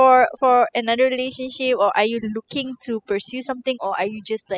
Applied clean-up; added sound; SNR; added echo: classical method spectral subtraction.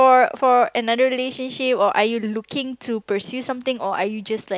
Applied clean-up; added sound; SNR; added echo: none; none; none; none.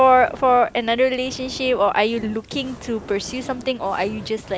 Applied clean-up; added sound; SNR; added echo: none; Fire; 19 dB; none.